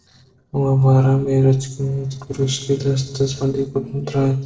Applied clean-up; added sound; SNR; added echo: neural separator model SepFormer DNS4.